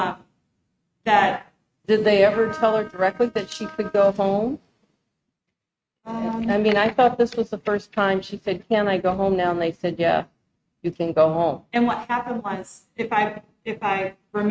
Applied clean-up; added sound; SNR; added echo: neural mask model RNNoise.